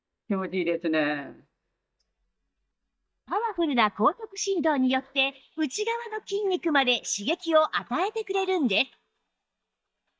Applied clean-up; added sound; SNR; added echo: neural mask model DeepFilterNet 3.